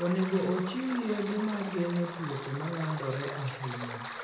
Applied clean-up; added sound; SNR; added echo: none; Stream; 9 dB; reverberation time 0.8 s.